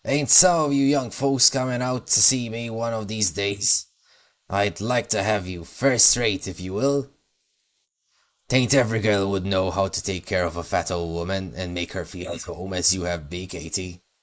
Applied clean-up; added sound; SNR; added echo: neural mask model Resemble Enhance denoiser.